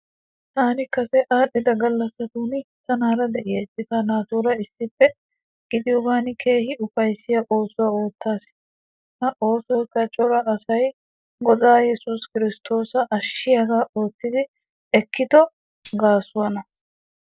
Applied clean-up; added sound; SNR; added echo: neural mask model DeepFilterNet 3.